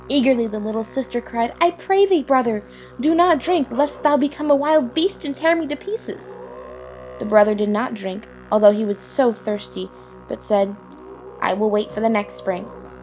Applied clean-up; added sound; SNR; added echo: none; Musical instrument; 19 dB; none.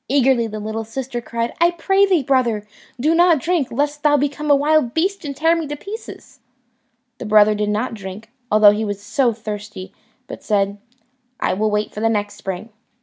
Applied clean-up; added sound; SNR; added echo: none; none; none; none.